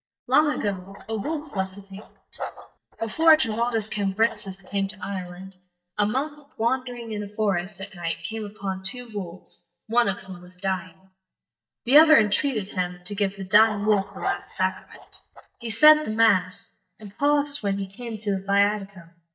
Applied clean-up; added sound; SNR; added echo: neural mask model DeepFilterNet 3.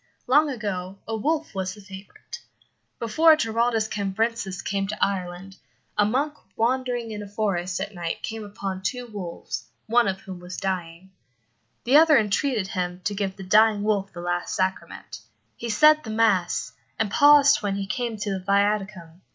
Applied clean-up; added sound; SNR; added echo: none; none; none; none.